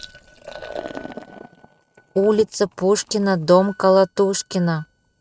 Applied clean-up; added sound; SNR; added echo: neural mask model RNNoise.